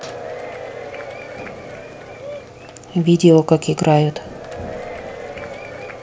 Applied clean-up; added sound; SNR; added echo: none; Applause / Crowd / Cheering; 13 dB; none.